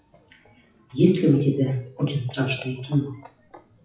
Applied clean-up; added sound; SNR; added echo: classical method WPE with log-MMSE.